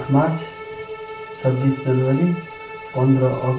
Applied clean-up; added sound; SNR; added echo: none; Bowed string instrument; 14 dB; reverberation time 0.4 s.